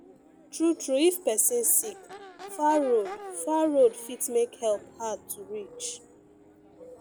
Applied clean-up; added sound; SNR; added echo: none; Crowd / Race car, auto racing / Accelerating, revving, vroom; 19 dB; none.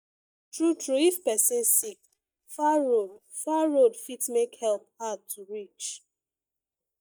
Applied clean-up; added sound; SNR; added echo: neural mask model DeepFilterNet 3.